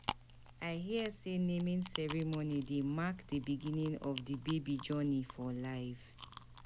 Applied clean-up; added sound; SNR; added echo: none; Chewing, mastication; 4 dB; none.